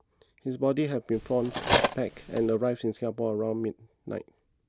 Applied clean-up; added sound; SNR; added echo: none; Cutlery, silverware; -2 dB; none.